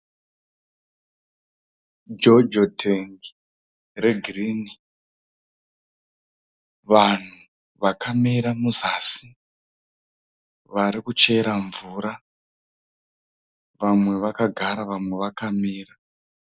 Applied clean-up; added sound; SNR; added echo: none; none; none; none.